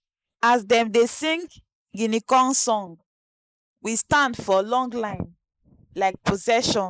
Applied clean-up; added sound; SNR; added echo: neural mask model Resemble Enhance denoiser.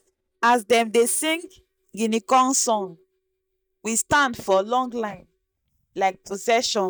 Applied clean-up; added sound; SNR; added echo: neural mask model DeepFilterNet 3.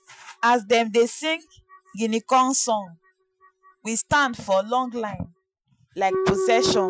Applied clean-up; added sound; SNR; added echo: classical method Wiener filter.